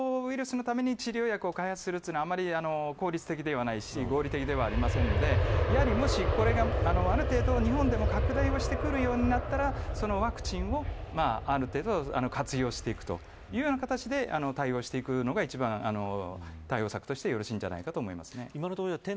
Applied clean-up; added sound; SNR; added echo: none; Aircraft; 2 dB; none.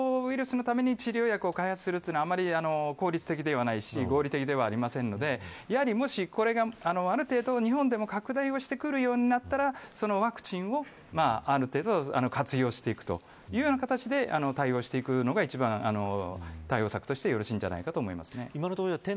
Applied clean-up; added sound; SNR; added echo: none; none; none; none.